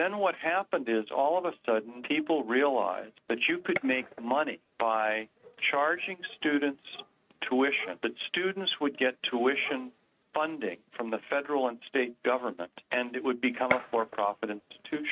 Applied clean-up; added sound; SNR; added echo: neural mask model RNNoise.